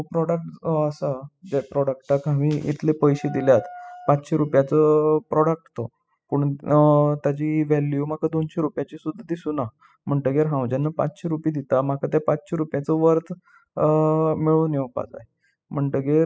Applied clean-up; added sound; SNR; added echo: classical method spectral subtraction.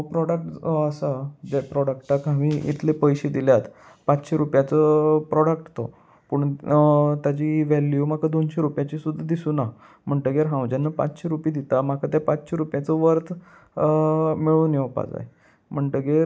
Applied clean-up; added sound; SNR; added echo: none; none; none; none.